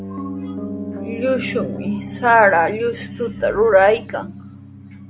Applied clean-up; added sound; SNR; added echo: none; Piano; 11 dB; none.